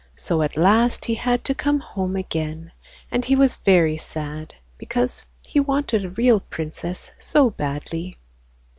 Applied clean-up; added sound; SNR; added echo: none; none; none; none.